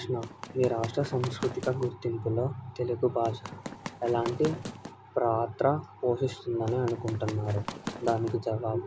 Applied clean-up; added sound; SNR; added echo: none; Run; 11 dB; none.